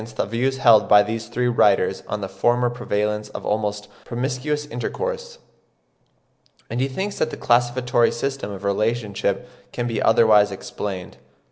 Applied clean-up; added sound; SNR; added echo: none; none; none; none.